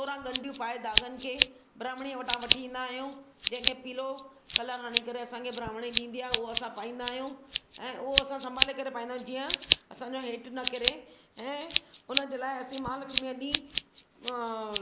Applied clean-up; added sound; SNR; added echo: none; Scissors; -3 dB; none.